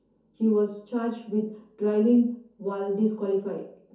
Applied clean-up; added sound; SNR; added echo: none; none; none; reverberation time 0.5 s.